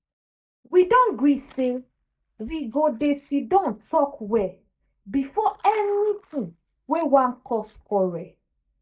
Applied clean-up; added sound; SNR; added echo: neural mask model DeepFilterNet 3.